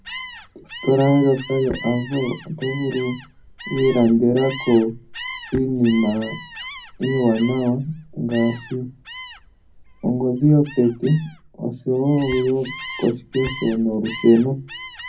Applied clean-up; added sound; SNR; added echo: none; Gull, seagull; 15 dB; reverberation time 0.4 s.